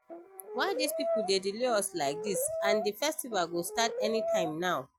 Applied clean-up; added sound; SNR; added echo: none; Brass instrument; 3 dB; none.